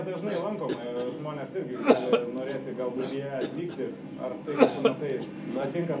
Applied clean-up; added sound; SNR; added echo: none; Cough; -2 dB; reverberation time 0.4 s.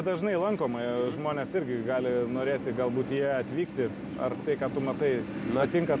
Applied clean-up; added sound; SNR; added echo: none; none; none; none.